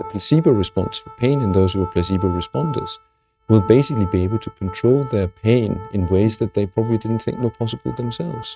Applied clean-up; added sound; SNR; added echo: neural mask model RNNoise.